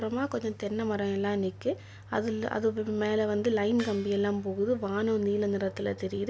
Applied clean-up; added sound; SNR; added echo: none; Gong; 18 dB; none.